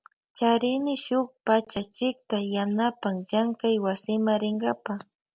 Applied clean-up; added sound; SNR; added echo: none; none; none; none.